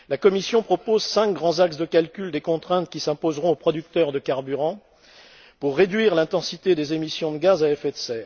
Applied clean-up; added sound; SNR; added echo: none; none; none; none.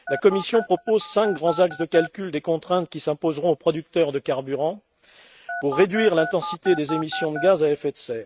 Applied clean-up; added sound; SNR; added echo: neural mask model RNNoise.